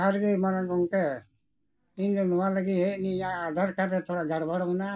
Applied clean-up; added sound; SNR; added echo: none; none; none; none.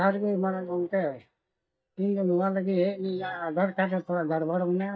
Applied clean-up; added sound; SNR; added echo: neural mask model DeepFilterNet 3.